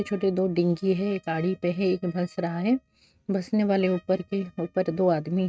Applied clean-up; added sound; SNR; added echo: neural mask model RNNoise.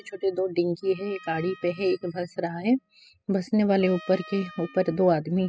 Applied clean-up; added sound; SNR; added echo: classical method spectral subtraction.